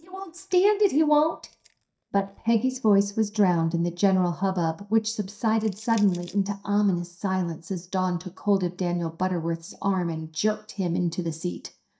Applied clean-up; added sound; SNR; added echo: neural mask model DeepFilterNet 3.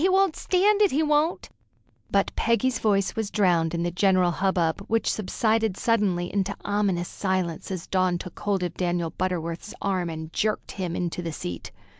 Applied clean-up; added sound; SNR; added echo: none; none; none; none.